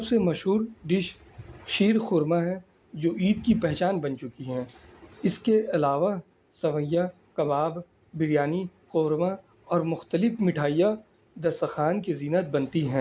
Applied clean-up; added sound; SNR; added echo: none; none; none; none.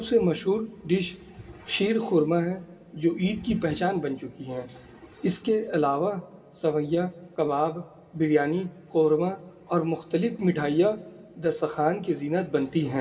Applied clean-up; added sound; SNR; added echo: none; none; none; reverberation time 1.4 s.